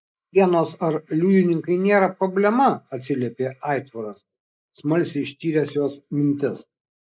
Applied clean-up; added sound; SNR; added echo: neural mask model Resemble Enhance denoiser.